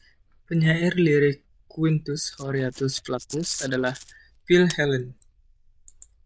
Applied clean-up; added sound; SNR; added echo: neural diffusion model UNIVERSE++.